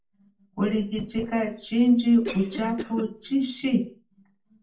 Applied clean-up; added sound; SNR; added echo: neural separator model SepFormer DNS4.